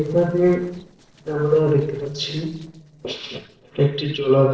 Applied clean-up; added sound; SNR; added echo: neural separator model SepFormer DNS4.